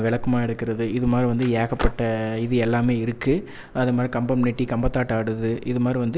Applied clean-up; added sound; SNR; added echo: none; Skateboard; 15 dB; none.